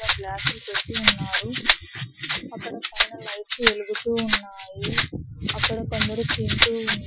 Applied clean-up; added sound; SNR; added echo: classical method Wiener filter.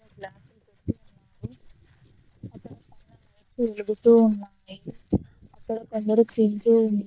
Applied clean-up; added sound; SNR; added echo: neural mask model DeepFilterNet 3.